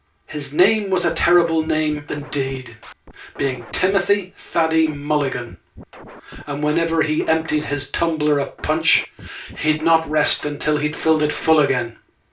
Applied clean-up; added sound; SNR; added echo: none; Scratching (performance technique); 19 dB; reverberation time 0.3 s.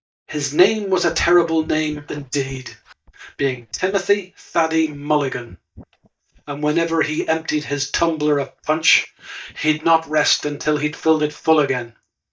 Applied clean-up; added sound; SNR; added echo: neural mask model DeepFilterNet 3.